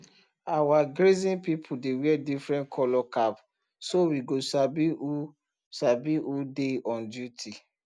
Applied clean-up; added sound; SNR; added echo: none; none; none; none.